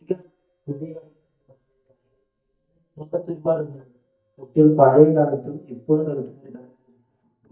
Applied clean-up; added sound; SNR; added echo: neural mask model DeepFilterNet 3.